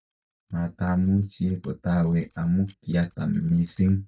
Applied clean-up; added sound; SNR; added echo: neural mask model DeepFilterNet 3.